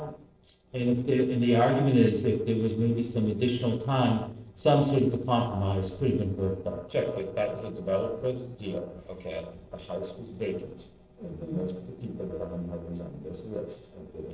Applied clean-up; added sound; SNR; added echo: neural separator model SepFormer DNS4.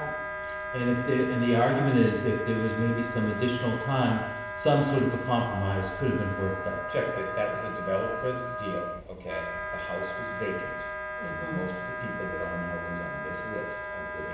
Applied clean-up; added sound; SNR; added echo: none; Wind instrument, woodwind instrument; 6 dB; reverberation time 0.8 s.